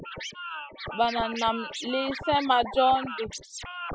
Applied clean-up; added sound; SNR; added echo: classical method Wiener filter.